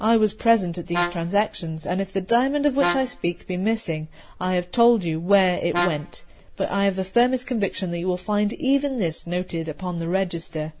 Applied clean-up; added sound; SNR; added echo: none; Brass instrument; 8 dB; none.